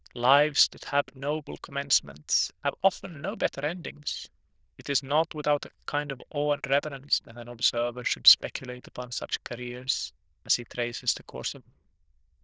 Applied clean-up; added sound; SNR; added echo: neural diffusion model UNIVERSE++.